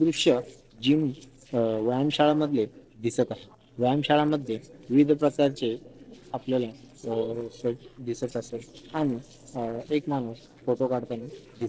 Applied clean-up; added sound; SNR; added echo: neural separator model SepFormer DNS4.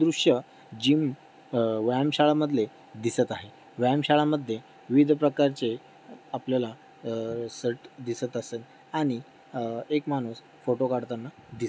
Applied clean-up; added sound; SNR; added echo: none; none; none; none.